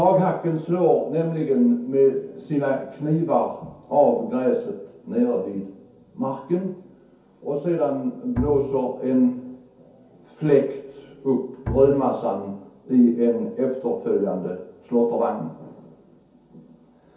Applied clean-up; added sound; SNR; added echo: none; Bowed string instrument; 11 dB; reverberation time 0.6 s.